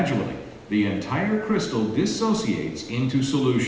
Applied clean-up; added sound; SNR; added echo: none; none; none; none.